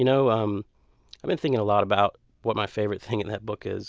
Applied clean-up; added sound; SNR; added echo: none; none; none; none.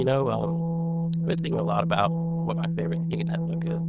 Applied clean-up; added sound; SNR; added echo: neural diffusion model UNIVERSE++.